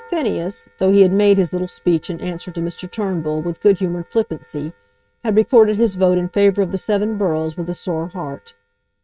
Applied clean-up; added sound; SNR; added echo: neural mask model RNNoise.